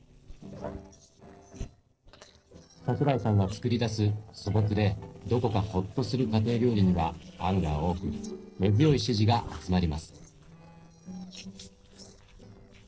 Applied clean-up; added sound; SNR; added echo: neural separator model SepFormer DNS4.